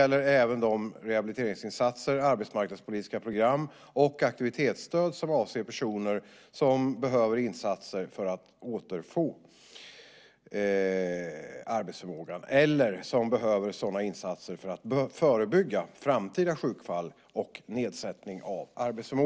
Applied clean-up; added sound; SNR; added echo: none; none; none; none.